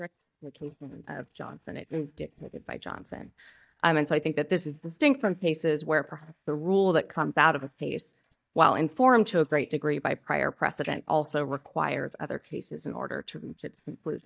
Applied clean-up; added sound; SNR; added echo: neural mask model DeepFilterNet 3.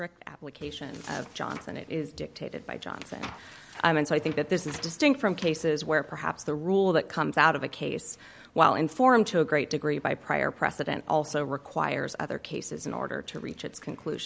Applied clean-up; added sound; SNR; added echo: none; none; none; none.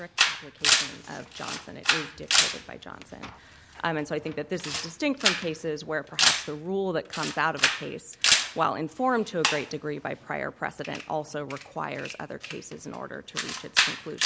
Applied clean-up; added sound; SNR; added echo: none; Camera; -3 dB; none.